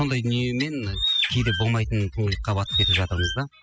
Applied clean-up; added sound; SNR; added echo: classical method spectral subtraction.